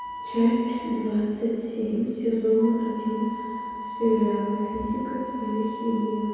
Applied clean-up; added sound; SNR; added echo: none; Wind instrument, woodwind instrument; 11 dB; reverberation time 2.2 s.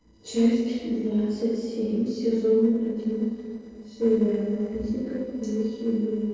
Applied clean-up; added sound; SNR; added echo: neural separator model SepFormer DNS4.